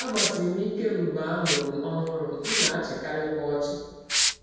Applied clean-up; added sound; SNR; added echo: none; Liquid; 2 dB; reverberation time 1.1 s.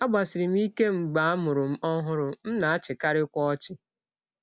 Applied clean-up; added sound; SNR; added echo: none; none; none; none.